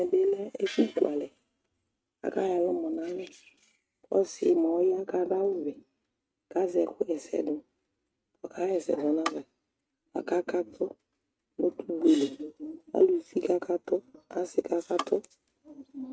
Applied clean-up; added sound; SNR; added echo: neural mask model RNNoise.